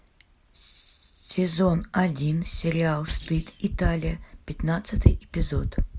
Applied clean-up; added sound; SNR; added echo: none; Thump, thud; 19 dB; none.